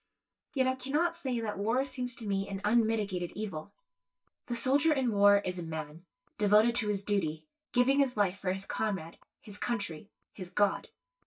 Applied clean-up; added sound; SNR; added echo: neural mask model DeepFilterNet 3.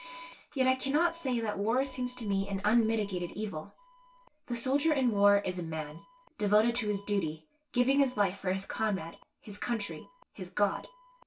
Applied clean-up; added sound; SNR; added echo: neural separator model SepFormer DNS4.